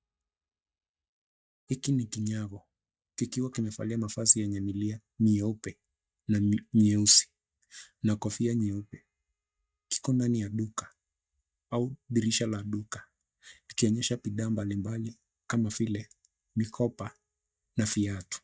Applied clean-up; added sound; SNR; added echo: neural mask model DeepFilterNet 3.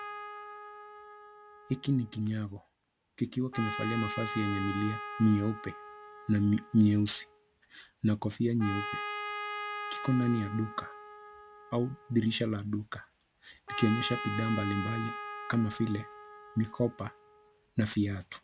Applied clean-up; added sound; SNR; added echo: none; Trumpet; 11 dB; none.